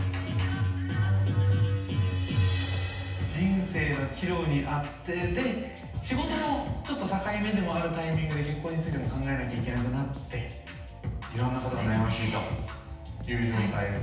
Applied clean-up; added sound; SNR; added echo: none; Bass guitar; 15 dB; reverberation time 0.9 s.